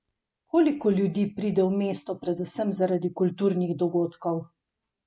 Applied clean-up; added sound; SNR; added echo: none; none; none; none.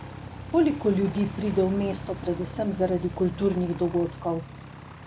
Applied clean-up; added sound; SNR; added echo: none; Aircraft; 12 dB; none.